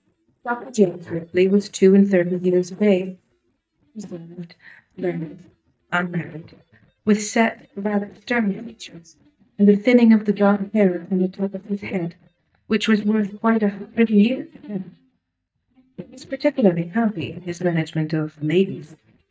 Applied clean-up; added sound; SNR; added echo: neural mask model DeepFilterNet 3.